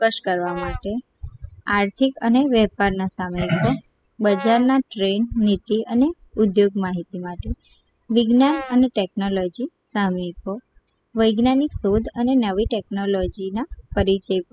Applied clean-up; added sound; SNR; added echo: classical method spectral subtraction.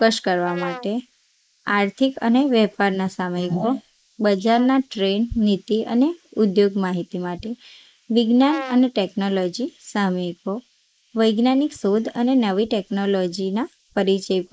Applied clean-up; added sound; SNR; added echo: neural mask model Resemble Enhance denoiser.